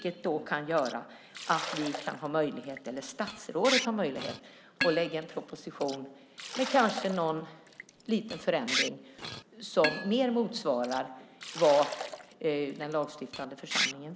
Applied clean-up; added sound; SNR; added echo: none; Liquid; 7 dB; none.